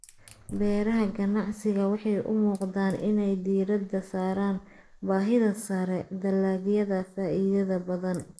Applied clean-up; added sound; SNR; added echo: neural mask model Resemble Enhance denoiser.